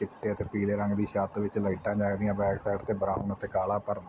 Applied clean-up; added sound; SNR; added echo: none; none; none; none.